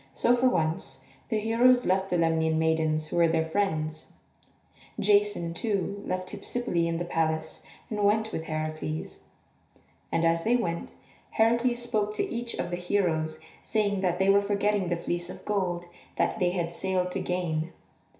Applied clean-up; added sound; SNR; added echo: none; none; none; reverberation time 0.5 s.